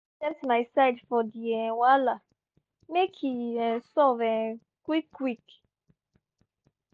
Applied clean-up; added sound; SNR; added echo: none; none; none; none.